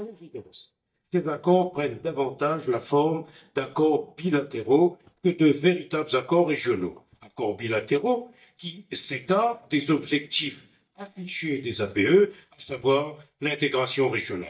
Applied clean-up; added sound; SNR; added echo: neural mask model DeepFilterNet 3.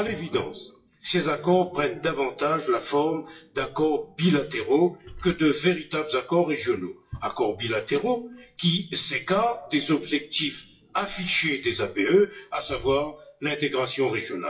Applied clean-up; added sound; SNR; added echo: classical method WPE with log-MMSE.